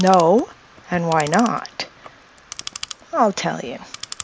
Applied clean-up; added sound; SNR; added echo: none; Clock; 16 dB; none.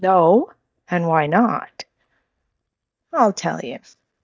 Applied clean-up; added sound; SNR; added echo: neural mask model DeepFilterNet 3.